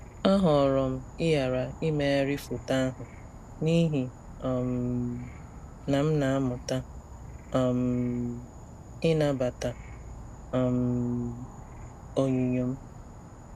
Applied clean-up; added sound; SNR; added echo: none; Insect / Frog; 15 dB; none.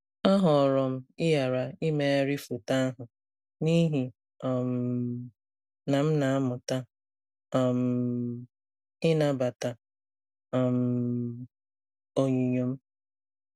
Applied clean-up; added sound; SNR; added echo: none; none; none; none.